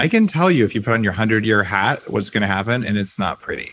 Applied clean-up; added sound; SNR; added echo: neural mask model Resemble Enhance denoiser.